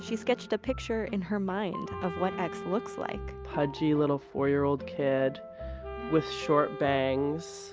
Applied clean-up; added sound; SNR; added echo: none; Wind instrument, woodwind instrument; 14 dB; none.